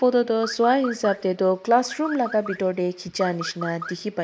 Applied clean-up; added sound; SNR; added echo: neural mask model Resemble Enhance denoiser.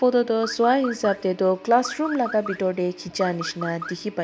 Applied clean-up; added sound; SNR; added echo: none; Car; 13 dB; none.